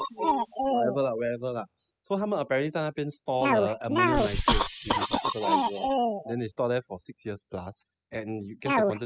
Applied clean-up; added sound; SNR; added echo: classical method spectral subtraction.